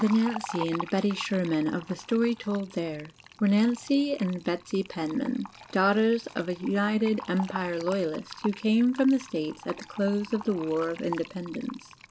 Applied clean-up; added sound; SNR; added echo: none; Fill (with liquid); 16 dB; none.